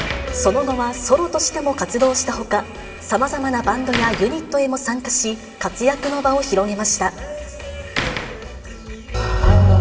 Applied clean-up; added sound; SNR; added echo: none; Slam; 14 dB; reverberation time 2.3 s.